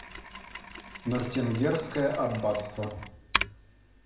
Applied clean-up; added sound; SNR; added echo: none; Mechanisms; 7 dB; reverberation time 0.7 s.